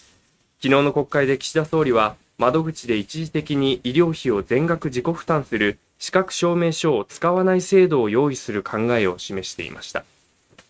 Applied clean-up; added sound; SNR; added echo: neural mask model RNNoise.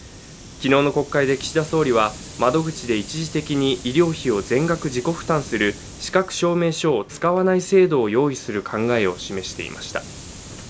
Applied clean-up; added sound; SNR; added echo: none; Hiss; 18 dB; none.